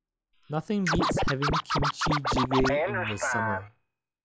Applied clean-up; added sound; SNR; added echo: classical method log-MMSE.